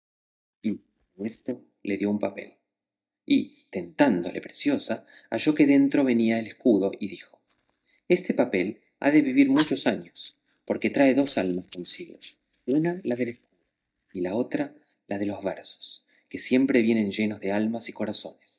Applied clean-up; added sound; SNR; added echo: neural mask model DeepFilterNet 3.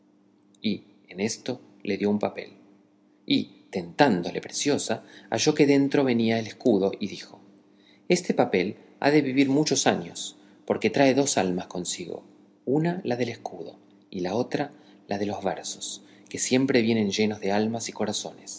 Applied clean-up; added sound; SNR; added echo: none; none; none; none.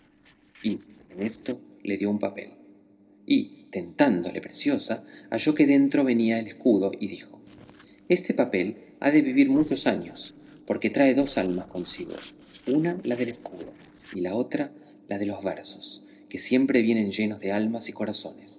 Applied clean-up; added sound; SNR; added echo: neural separator model SepFormer DNS4.